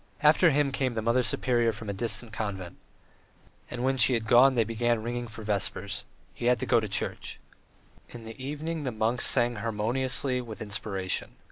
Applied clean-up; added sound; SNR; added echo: none; none; none; none.